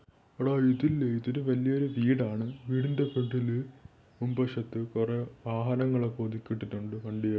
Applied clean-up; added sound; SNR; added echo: none; none; none; none.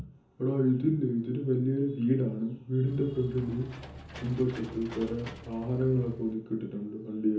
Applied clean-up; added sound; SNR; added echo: none; Engine / Mechanisms; 16 dB; reverberation time 0.6 s.